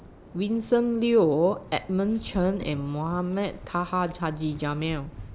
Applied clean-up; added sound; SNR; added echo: none; Waves, surf; 17 dB; none.